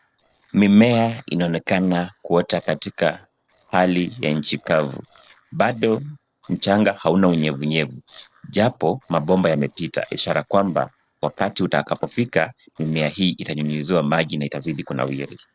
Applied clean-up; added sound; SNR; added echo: neural separator model SepFormer DNS4.